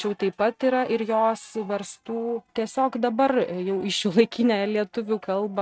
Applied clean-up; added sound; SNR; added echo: neural mask model RNNoise.